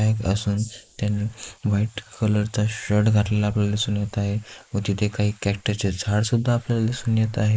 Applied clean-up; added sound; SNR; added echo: neural mask model Resemble Enhance denoiser.